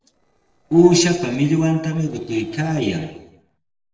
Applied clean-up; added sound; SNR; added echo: neural separator model SepFormer DNS4.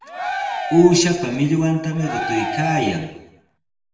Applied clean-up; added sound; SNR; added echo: none; Cheering; 8 dB; reverberation time 0.8 s.